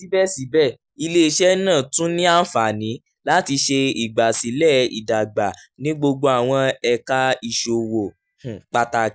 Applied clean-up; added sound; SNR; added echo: none; none; none; none.